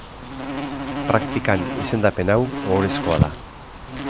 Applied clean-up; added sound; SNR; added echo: none; Insect; 6 dB; none.